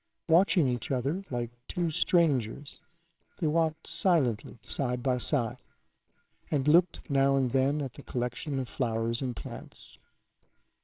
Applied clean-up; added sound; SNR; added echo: neural separator model SepFormer WHAMR!.